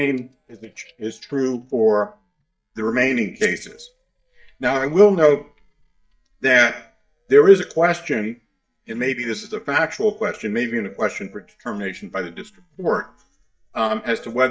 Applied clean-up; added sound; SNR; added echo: neural mask model DeepFilterNet 3.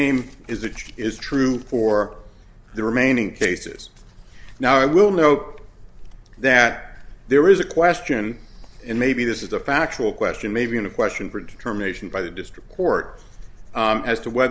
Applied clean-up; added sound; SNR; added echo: none; none; none; none.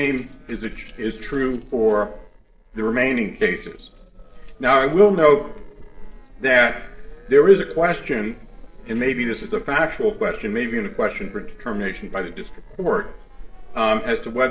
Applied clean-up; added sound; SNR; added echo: neural separator model SepFormer DNS4.